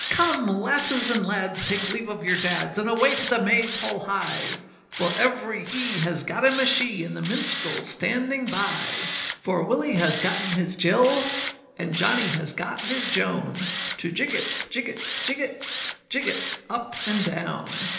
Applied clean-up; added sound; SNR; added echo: none; Tools; 7 dB; reverberation time 1.0 s.